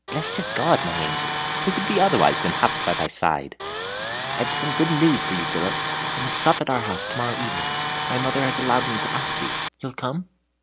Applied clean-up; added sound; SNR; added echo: none; Tools; 1 dB; none.